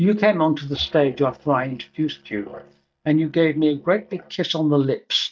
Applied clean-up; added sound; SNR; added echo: neural mask model DeepFilterNet 3.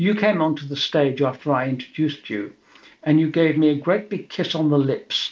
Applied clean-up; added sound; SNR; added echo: none; none; none; none.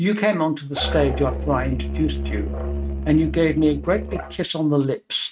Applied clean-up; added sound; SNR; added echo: neural mask model RNNoise.